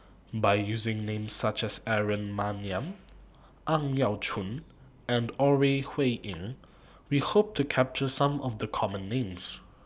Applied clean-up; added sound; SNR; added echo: none; none; none; none.